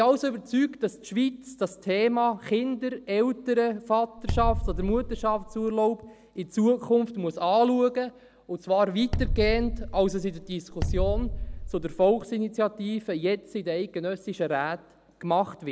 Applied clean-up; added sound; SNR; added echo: none; Bass drum; 3 dB; none.